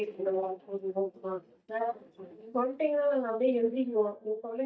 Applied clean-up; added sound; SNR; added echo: neural mask model DeepFilterNet 3.